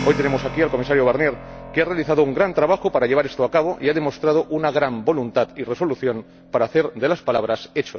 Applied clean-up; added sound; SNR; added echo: none; Keyboard (musical); 16 dB; none.